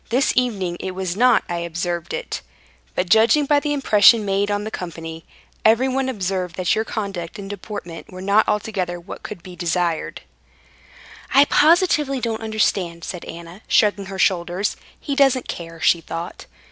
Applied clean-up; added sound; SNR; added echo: none; none; none; none.